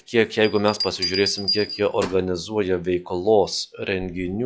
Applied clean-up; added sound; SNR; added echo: classical method log-MMSE.